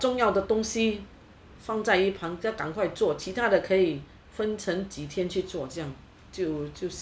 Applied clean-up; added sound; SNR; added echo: none; none; none; none.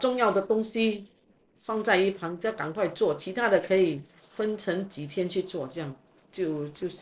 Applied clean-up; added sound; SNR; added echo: neural separator model SepFormer DNS4.